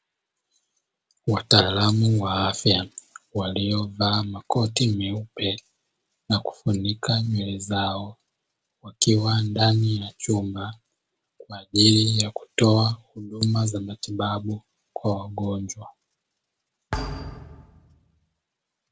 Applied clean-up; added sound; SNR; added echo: none; Thump, thud; 11 dB; none.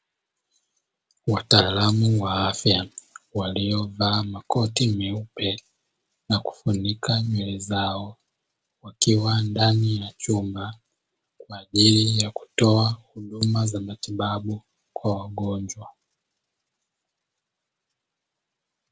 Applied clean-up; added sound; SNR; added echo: none; none; none; none.